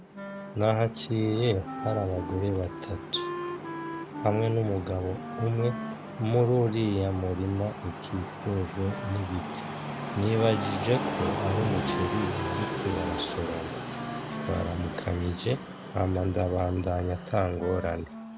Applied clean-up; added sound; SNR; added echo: none; Wind instrument, woodwind instrument + Train; 6 dB; none.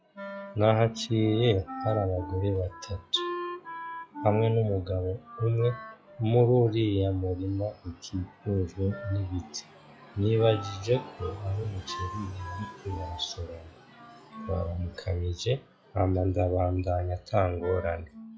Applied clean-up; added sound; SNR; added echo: classical method log-MMSE.